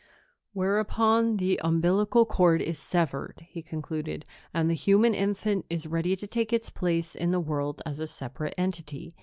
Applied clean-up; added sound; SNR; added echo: none; none; none; none.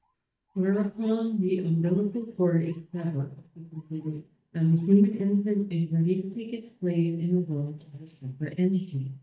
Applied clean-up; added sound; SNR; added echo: neural mask model DeepFilterNet 3.